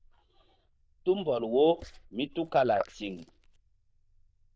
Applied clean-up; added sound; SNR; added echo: neural diffusion model UNIVERSE++.